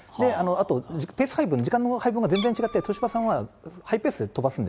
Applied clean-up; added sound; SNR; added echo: none; Meow; 16 dB; none.